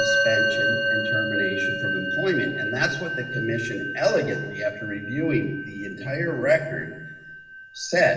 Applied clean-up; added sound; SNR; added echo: none; Musical instrument; 1 dB; reverberation time 1.1 s.